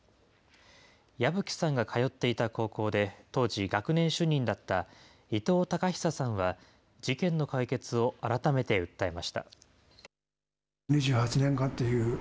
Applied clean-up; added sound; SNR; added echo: none; none; none; none.